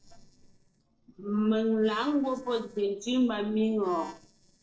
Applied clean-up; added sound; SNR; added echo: neural separator model SepFormer DNS4.